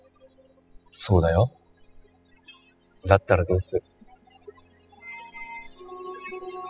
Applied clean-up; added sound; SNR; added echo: classical method spectral subtraction.